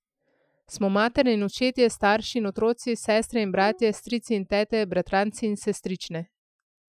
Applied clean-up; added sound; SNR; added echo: classical method Wiener filter.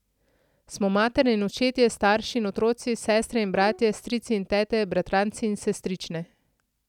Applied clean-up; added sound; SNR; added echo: none; Bowed string instrument; 19 dB; none.